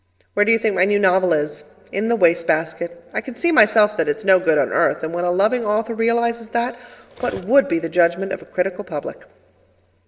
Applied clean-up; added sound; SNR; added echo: neural separator model SepFormer DNS4.